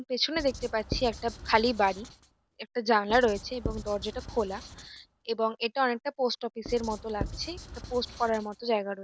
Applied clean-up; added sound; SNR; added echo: none; Writing; 11 dB; none.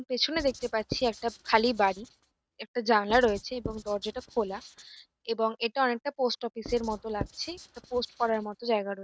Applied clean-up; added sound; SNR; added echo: neural mask model RNNoise.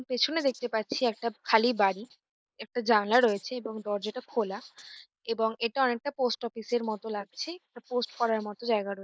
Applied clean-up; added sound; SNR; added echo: neural mask model Resemble Enhance denoiser.